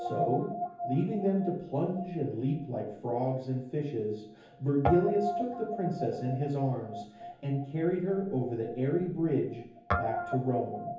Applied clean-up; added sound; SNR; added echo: none; Guitar; 7 dB; reverberation time 0.7 s.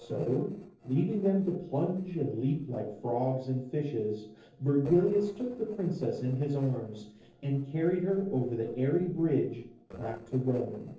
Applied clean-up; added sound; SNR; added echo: neural separator model SepFormer DNS4.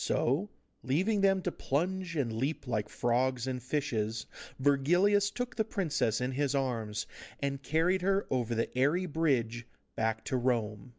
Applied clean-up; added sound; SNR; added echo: none; none; none; none.